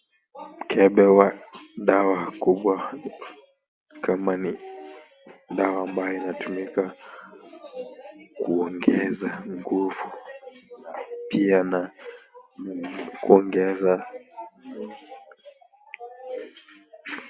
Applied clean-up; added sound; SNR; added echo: none; none; none; none.